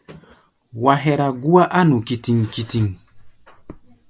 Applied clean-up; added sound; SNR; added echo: none; none; none; none.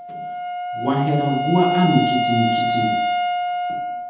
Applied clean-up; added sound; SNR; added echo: none; Wind instrument, woodwind instrument; 0 dB; reverberation time 0.9 s.